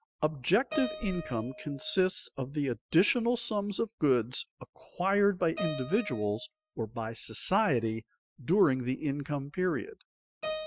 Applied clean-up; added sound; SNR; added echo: classical method Wiener filter.